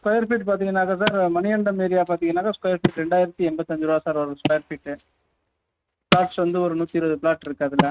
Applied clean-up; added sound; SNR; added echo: neural mask model RNNoise.